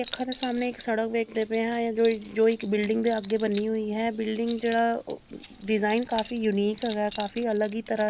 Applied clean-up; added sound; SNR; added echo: none; Keys jangling; 12 dB; none.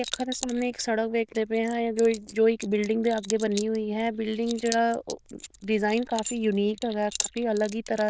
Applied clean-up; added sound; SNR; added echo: neural diffusion model UNIVERSE++.